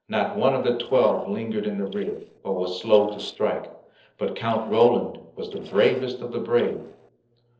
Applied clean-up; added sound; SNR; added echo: neural separator model SepFormer DNS4.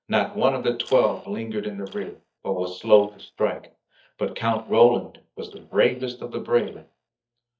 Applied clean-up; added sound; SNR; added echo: neural mask model DeepFilterNet 3.